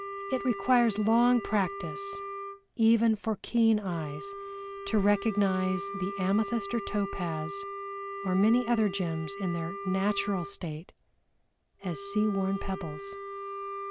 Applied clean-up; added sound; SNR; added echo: none; Wind instrument, woodwind instrument; 10 dB; none.